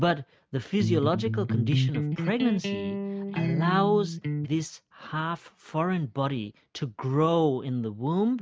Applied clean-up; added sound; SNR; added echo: neural mask model RNNoise.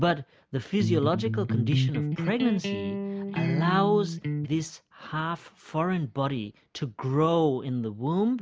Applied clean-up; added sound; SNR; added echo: none; Electric guitar; 1 dB; none.